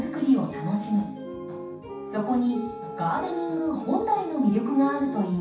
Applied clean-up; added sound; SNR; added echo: none; Wind instrument, woodwind instrument; 14 dB; reverberation time 0.7 s.